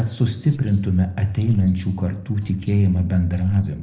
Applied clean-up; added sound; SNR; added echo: neural separator model SepFormer DNS4.